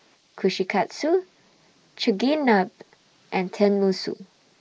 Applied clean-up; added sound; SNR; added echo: neural mask model Resemble Enhance denoiser.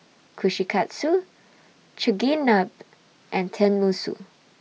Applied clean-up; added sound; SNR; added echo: none; none; none; none.